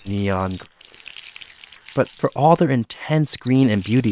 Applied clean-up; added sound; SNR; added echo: neural separator model SepFormer WHAM!.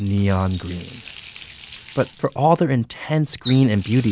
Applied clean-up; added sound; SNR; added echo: none; Water tap, faucet; 20 dB; none.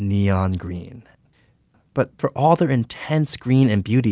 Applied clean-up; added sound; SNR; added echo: none; none; none; none.